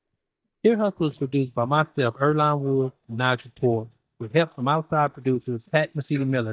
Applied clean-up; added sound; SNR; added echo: neural mask model DeepFilterNet 3.